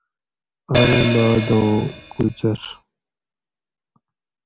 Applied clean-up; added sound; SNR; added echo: none; Hi-hat; 0 dB; none.